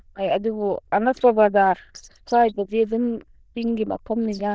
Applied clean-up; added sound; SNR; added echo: neural diffusion model UNIVERSE++.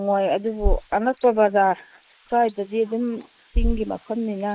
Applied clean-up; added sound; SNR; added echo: neural mask model Resemble Enhance denoiser.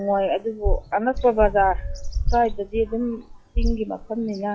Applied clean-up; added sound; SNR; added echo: classical method log-MMSE.